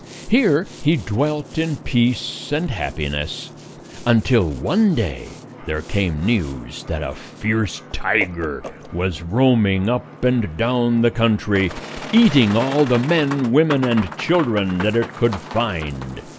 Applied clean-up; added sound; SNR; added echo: none; Boat, Water vehicle; 15 dB; none.